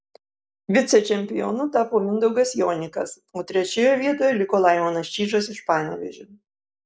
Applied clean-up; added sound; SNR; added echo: none; none; none; none.